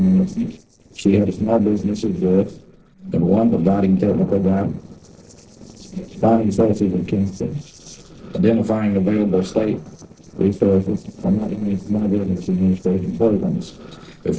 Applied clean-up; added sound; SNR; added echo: neural separator model SepFormer DNS4.